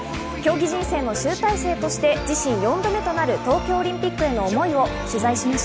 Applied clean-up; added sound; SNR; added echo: none; none; none; none.